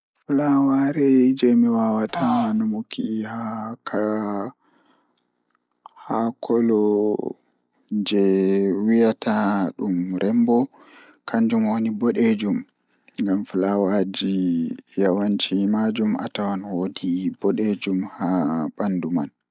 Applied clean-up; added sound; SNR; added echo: none; Fart; 7 dB; none.